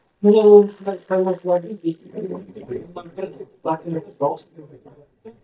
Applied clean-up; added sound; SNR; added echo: neural mask model DeepFilterNet 3.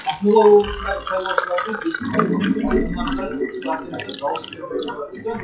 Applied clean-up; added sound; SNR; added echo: classical method WPE with log-MMSE.